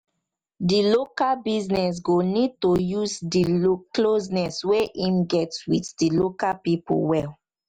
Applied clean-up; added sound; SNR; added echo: none; none; none; none.